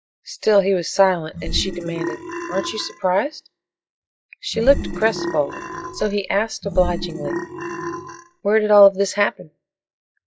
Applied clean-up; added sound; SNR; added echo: classical method log-MMSE.